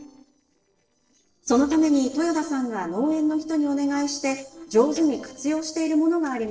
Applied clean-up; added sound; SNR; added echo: neural separator model SepFormer DNS4.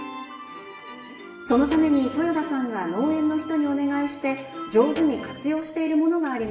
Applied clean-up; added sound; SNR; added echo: none; Guitar; 19 dB; reverberation time 0.8 s.